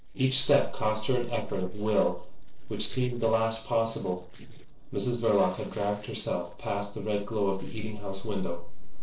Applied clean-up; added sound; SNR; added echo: neural separator model SepFormer DNS4.